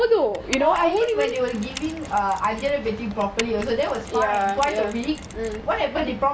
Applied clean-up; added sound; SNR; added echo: none; Mechanisms; 16 dB; none.